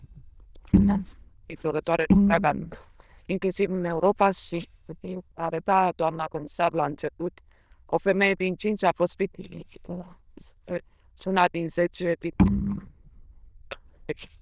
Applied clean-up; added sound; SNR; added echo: neural diffusion model UNIVERSE++.